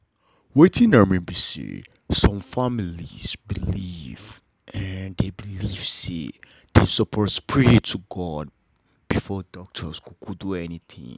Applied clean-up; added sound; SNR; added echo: none; none; none; none.